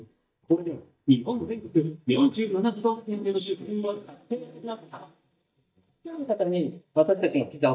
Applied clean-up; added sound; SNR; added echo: neural mask model DeepFilterNet 3.